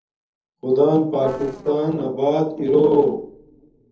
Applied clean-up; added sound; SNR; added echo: neural separator model SepFormer DNS4.